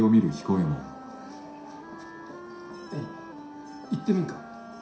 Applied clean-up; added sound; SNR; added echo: none; Wind instrument, woodwind instrument; 15 dB; reverberation time 0.7 s.